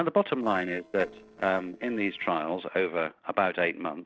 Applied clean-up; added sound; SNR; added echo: neural separator model SepFormer DNS4.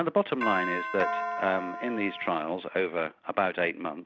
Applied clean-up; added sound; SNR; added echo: none; Doorbell; 4 dB; none.